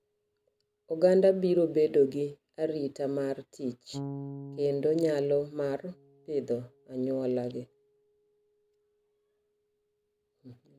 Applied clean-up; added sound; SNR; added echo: none; Bass guitar; 18 dB; none.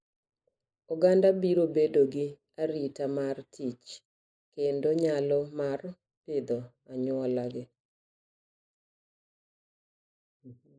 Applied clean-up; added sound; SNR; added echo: neural mask model Resemble Enhance denoiser.